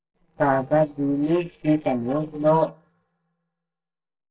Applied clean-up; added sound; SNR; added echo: neural separator model SepFormer DNS4.